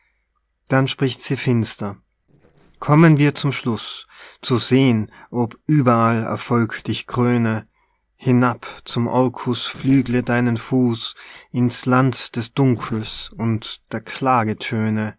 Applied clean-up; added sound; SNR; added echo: neural separator model SepFormer DNS4.